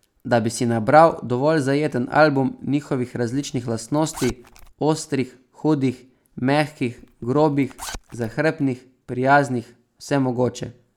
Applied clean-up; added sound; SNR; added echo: none; Zipper (clothing); 18 dB; none.